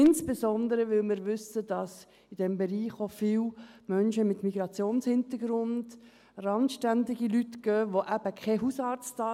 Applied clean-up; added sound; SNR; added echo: none; none; none; none.